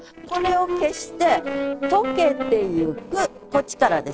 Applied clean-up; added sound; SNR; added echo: neural separator model SepFormer DNS4.